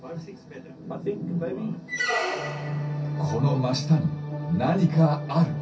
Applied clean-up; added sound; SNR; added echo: none; Squeak; 6 dB; reverberation time 0.3 s.